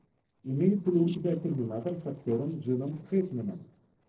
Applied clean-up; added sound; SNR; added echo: neural separator model SepFormer DNS4.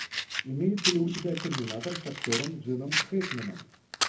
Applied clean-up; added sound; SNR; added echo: none; Fire; 2 dB; reverberation time 0.3 s.